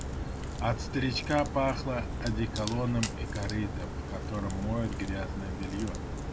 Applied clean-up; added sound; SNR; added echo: none; Crack; 2 dB; none.